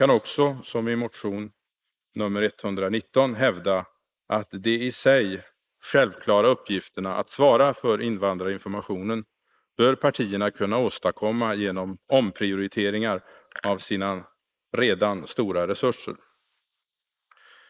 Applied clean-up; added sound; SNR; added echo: neural mask model Resemble Enhance denoiser.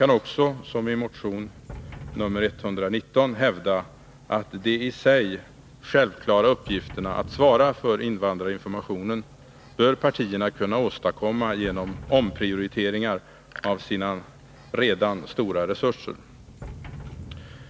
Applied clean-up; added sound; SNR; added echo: none; Sliding door; 19 dB; none.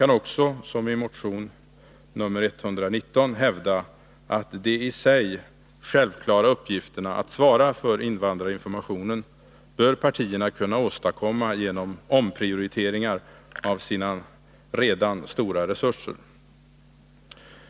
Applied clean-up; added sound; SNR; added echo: none; none; none; none.